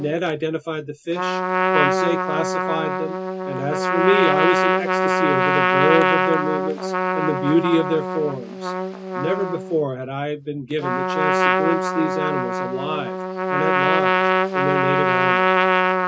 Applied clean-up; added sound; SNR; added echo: none; Trumpet; -4 dB; none.